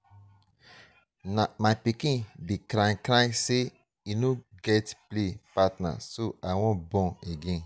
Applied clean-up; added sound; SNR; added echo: none; none; none; none.